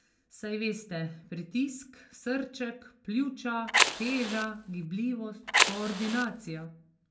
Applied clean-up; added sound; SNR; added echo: none; Fire; -5 dB; reverberation time 0.2 s.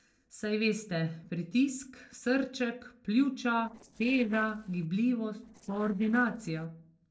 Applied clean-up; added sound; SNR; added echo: neural separator model SepFormer DNS4.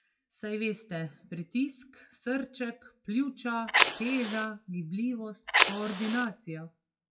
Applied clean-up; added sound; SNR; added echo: classical method WPE with log-MMSE.